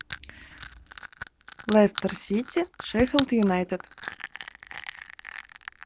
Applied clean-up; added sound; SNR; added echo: none; Crushing; 10 dB; none.